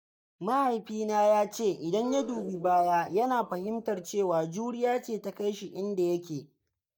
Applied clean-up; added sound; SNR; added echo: neural mask model DeepFilterNet 3.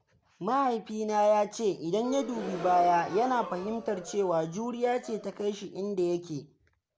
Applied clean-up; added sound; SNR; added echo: none; Gasp; 12 dB; none.